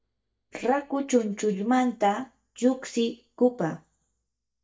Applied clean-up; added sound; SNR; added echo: neural mask model DeepFilterNet 3.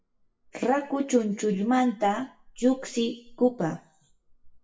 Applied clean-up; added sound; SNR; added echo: classical method WPE with log-MMSE.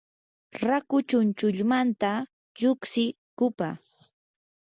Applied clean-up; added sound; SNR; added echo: none; none; none; none.